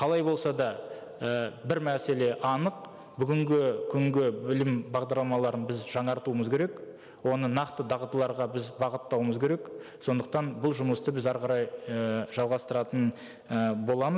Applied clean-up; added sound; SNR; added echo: none; none; none; none.